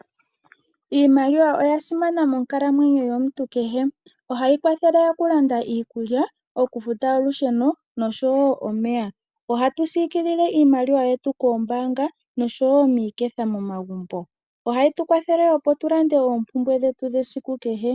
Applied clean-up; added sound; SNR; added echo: none; none; none; none.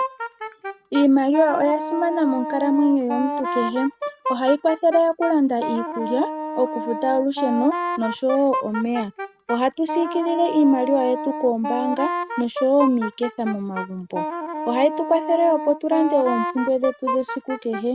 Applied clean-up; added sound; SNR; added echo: none; Wind instrument, woodwind instrument; 7 dB; none.